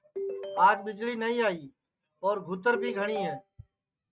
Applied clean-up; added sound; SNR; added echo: neural mask model RNNoise.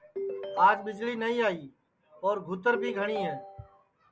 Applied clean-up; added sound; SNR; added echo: none; Ringtone; 7 dB; none.